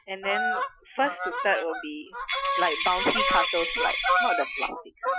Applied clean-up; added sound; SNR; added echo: classical method Wiener filter.